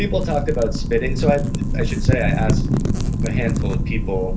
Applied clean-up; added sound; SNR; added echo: none; Wind / Fire; -4 dB; reverberation time 0.3 s.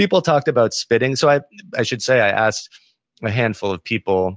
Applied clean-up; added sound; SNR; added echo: none; none; none; none.